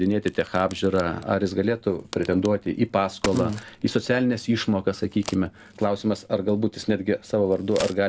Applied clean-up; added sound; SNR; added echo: none; Crack; 18 dB; none.